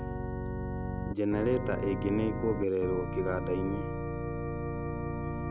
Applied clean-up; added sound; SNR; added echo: none; Organ; 1 dB; none.